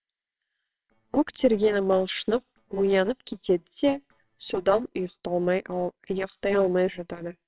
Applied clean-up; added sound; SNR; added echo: neural separator model SepFormer WHAMR!.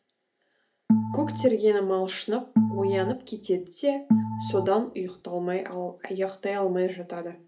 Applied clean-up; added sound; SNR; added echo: none; Organ; -1 dB; reverberation time 0.3 s.